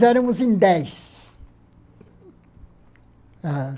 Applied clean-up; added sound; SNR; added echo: none; none; none; none.